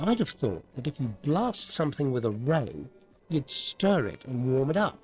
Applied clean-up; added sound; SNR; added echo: neural separator model SepFormer DNS4.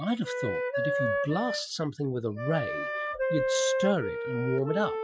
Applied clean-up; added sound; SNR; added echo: classical method Wiener filter.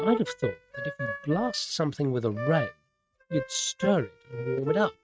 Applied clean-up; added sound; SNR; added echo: neural mask model RNNoise.